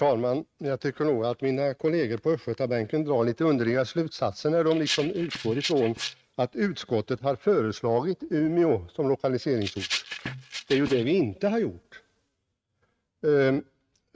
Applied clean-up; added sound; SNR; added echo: neural mask model RNNoise.